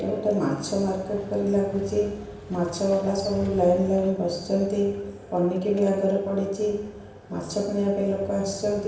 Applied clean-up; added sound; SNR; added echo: none; Motorcycle; 20 dB; reverberation time 0.9 s.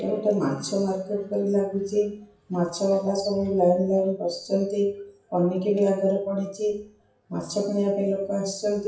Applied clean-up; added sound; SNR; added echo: classical method WPE with log-MMSE.